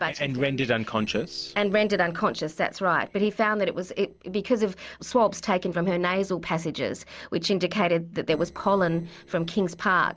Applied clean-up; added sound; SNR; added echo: neural separator model SepFormer DNS4.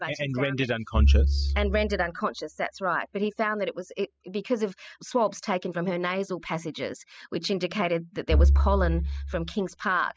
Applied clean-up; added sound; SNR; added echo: classical method spectral subtraction.